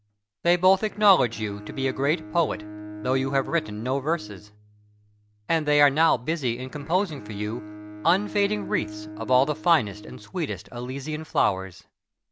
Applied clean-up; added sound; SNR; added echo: none; Bowed string instrument; 15 dB; none.